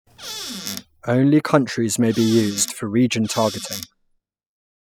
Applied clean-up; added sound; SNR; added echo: classical method spectral subtraction.